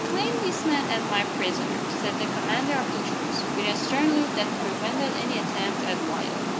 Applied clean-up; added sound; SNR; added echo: none; Water; -1 dB; none.